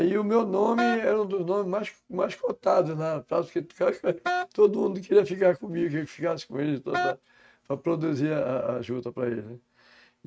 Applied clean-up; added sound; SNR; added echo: neural mask model RNNoise.